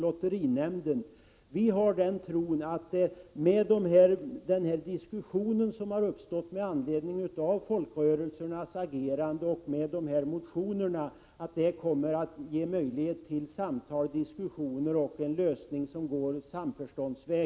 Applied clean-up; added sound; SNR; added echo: none; none; none; none.